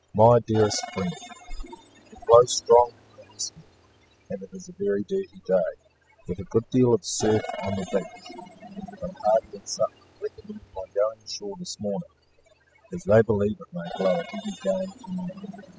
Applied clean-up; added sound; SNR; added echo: classical method spectral subtraction.